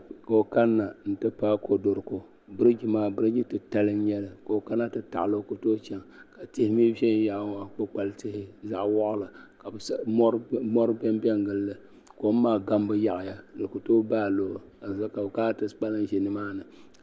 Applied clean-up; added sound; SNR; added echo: none; none; none; none.